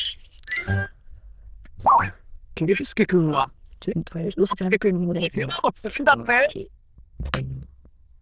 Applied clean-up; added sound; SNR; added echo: neural diffusion model UNIVERSE++.